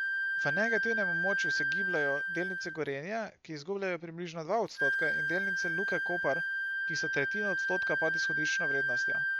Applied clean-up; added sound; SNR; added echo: none; Wind instrument, woodwind instrument; -4 dB; none.